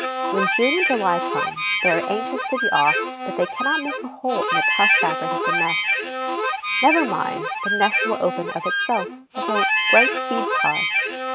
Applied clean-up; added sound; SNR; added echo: none; Harmonica; -2 dB; none.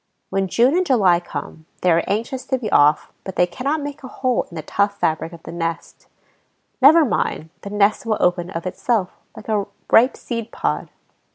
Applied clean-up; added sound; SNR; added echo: none; none; none; none.